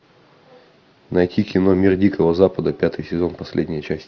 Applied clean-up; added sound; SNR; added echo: none; none; none; none.